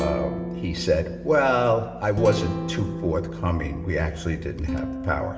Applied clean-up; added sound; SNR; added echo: none; Guitar; 7 dB; reverberation time 1.0 s.